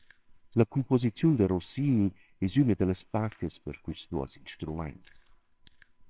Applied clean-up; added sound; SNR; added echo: neural separator model SepFormer WHAMR!.